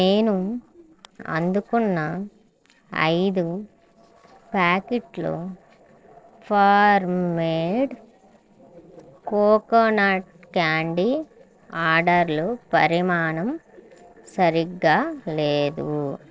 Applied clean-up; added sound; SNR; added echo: neural separator model SepFormer DNS4.